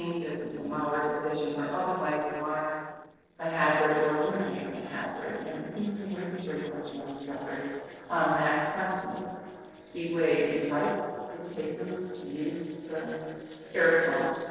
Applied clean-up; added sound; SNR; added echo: neural separator model SepFormer DNS4.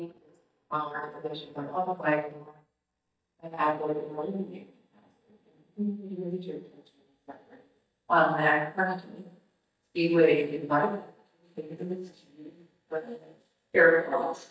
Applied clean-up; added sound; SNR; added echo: neural mask model DeepFilterNet 3.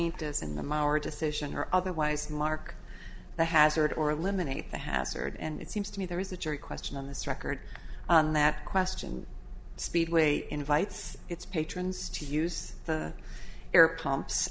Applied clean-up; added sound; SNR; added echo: none; none; none; none.